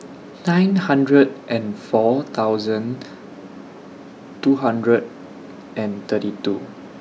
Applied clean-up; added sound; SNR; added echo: none; none; none; none.